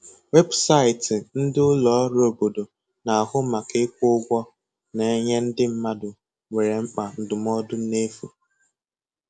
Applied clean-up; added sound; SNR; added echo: none; none; none; none.